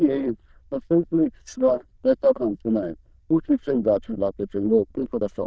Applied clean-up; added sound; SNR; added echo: neural diffusion model UNIVERSE++.